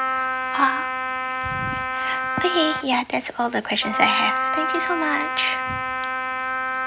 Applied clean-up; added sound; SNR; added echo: none; Wind instrument, woodwind instrument; 0 dB; none.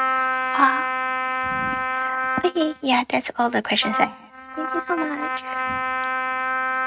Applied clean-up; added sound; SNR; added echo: neural mask model RNNoise.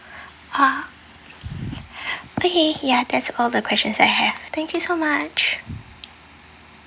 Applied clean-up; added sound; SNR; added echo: none; none; none; none.